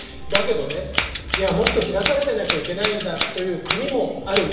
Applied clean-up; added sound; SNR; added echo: none; Scissors; 4 dB; reverberation time 1.3 s.